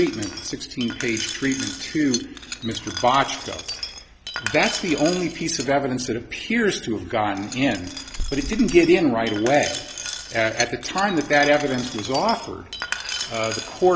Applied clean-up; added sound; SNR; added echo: none; Glass; 11 dB; none.